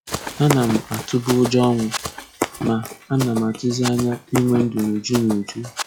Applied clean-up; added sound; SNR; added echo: classical method log-MMSE.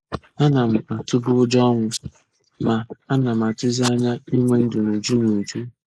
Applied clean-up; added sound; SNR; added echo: neural mask model Resemble Enhance denoiser.